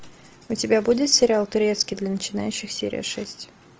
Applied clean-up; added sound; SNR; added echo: none; none; none; none.